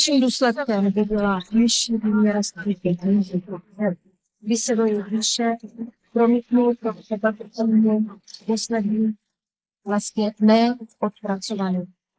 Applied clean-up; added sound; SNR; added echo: neural mask model Resemble Enhance denoiser.